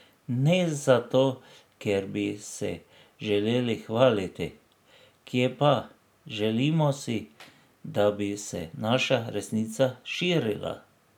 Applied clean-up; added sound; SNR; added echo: none; none; none; none.